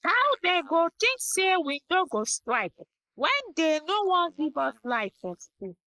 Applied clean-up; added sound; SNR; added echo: neural mask model Resemble Enhance denoiser.